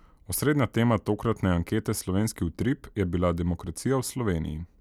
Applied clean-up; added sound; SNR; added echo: none; none; none; none.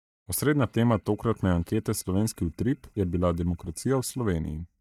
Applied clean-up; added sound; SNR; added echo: neural mask model DeepFilterNet 3.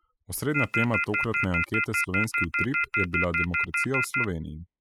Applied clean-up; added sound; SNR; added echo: classical method spectral subtraction.